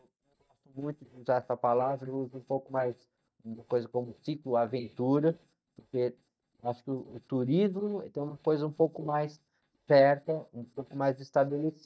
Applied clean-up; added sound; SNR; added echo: neural mask model DeepFilterNet 3.